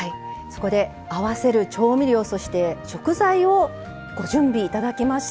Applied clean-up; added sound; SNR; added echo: none; none; none; none.